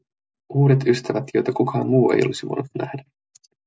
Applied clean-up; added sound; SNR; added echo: none; none; none; none.